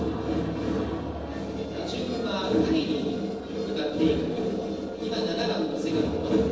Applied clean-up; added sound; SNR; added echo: neural separator model SepFormer DNS4.